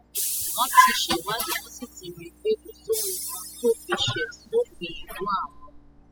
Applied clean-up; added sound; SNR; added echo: classical method spectral subtraction.